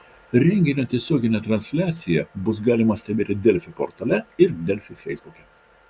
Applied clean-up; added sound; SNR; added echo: none; none; none; none.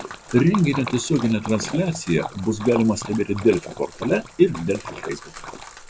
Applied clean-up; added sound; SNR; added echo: none; Splash, splatter; 13 dB; none.